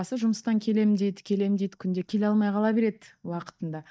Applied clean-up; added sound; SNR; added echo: neural mask model DeepFilterNet 3.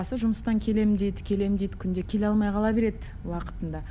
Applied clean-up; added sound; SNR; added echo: none; Wind; 11 dB; none.